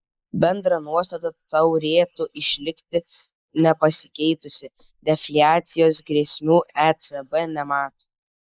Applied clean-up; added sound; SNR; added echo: neural mask model Resemble Enhance denoiser.